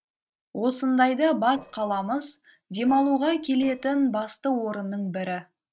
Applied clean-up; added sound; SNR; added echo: neural separator model SepFormer DNS4.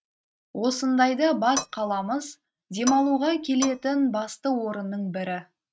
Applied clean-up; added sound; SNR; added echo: neural mask model RNNoise.